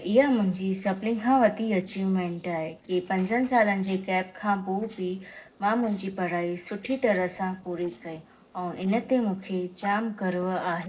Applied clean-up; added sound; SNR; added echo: neural separator model SepFormer DNS4.